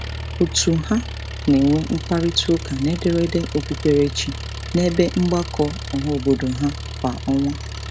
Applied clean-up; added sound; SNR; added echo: none; Engine; 9 dB; none.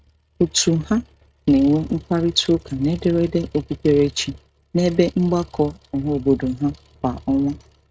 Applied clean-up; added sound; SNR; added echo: neural mask model RNNoise.